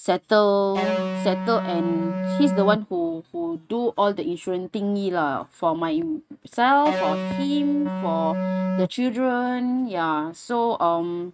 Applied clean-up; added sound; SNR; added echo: neural mask model RNNoise.